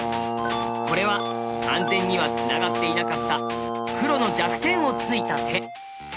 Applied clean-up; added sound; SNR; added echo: none; Brass instrument; 1 dB; none.